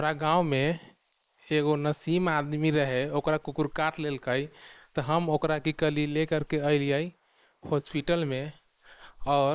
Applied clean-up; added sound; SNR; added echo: neural mask model Resemble Enhance denoiser.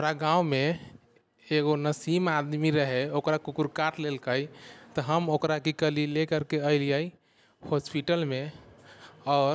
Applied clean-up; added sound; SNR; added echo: none; none; none; none.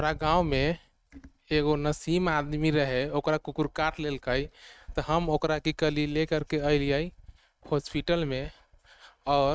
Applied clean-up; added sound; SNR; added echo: neural mask model RNNoise.